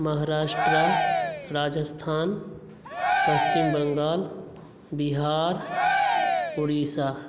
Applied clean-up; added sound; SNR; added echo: none; Cheering; -2 dB; none.